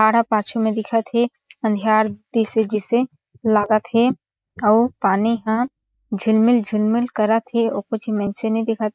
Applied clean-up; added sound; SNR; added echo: neural mask model Resemble Enhance denoiser.